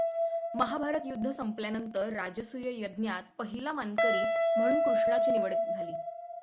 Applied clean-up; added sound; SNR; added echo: none; Guitar; -4 dB; none.